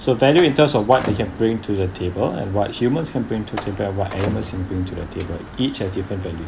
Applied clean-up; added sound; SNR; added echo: none; Slam; 14 dB; none.